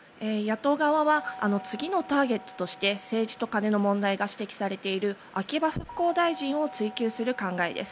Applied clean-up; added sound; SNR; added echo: none; Doorbell; 19 dB; none.